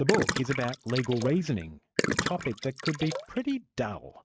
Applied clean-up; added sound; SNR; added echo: neural mask model RNNoise.